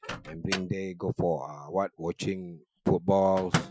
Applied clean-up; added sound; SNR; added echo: classical method Wiener filter.